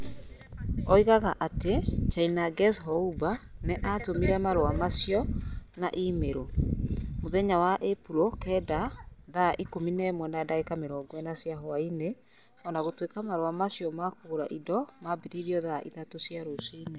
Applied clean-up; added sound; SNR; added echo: none; none; none; none.